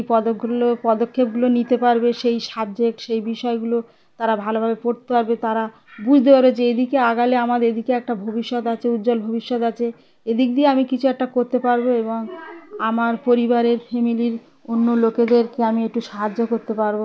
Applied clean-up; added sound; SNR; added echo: none; none; none; none.